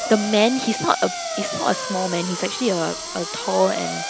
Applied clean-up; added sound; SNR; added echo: none; Motor vehicle (road) / Siren + Water tap, faucet; 6 dB; none.